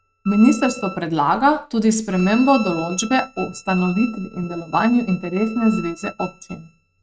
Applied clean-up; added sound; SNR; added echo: neural mask model RNNoise.